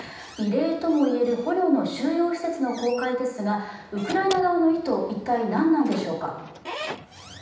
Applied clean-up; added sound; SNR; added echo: none; Squeak / Slam; 17 dB; reverberation time 0.9 s.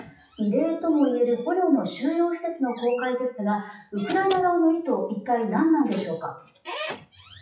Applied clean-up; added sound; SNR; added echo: classical method WPE with log-MMSE.